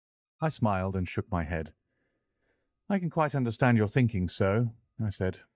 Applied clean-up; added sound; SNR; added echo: neural mask model DeepFilterNet 3.